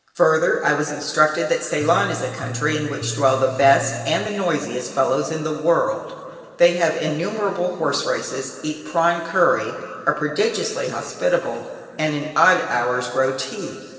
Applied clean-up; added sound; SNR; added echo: none; Bass guitar; 10 dB; reverberation time 2.4 s.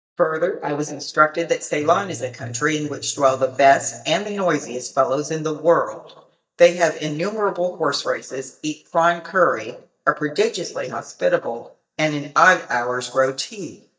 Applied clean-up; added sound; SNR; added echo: neural mask model DeepFilterNet 3.